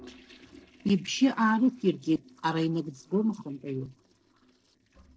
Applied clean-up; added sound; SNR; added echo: neural separator model SepFormer DNS4.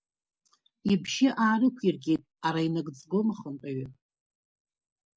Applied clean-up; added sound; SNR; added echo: none; none; none; none.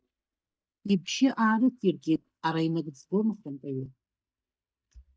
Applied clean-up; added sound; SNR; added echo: neural mask model DeepFilterNet 3.